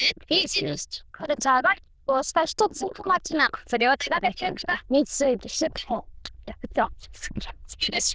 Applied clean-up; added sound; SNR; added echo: neural diffusion model UNIVERSE++.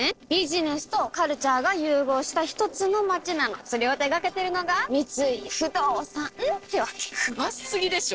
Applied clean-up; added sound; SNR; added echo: neural separator model SepFormer DNS4.